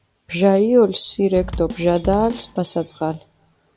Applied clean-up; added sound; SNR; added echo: none; Bass drum / Snare drum; 13 dB; none.